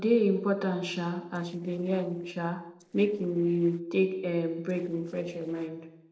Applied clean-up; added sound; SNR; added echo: neural separator model SepFormer DNS4.